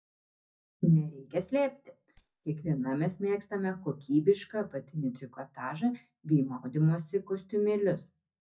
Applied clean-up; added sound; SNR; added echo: neural mask model DeepFilterNet 3.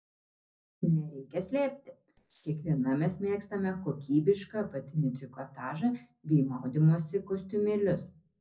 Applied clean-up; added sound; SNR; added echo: neural separator model SepFormer DNS4.